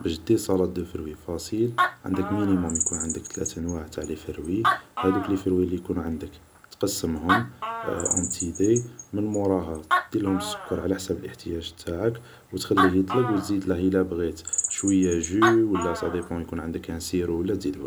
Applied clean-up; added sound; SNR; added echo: none; Bird vocalization, bird call, bird song + Animal; 6 dB; none.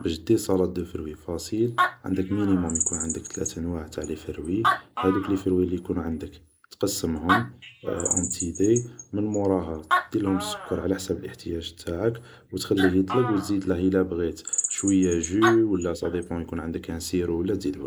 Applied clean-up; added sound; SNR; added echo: neural mask model Resemble Enhance denoiser.